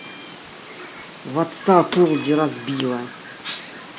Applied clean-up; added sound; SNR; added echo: none; Meow + Bathtub (filling or washing) / Water / Splash, splatter; 18 dB; none.